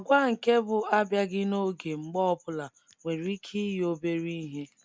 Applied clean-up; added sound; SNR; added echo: none; none; none; none.